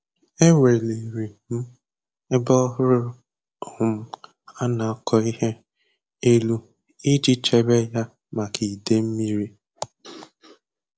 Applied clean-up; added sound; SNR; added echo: none; none; none; none.